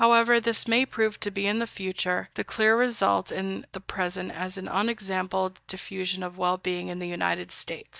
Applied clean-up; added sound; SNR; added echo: neural mask model DeepFilterNet 3.